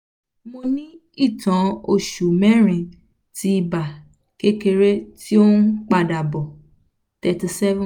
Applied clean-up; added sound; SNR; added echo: none; none; none; none.